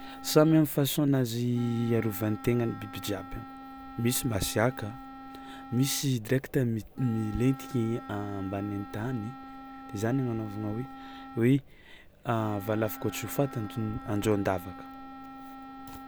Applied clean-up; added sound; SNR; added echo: none; Wind instrument, woodwind instrument; 15 dB; none.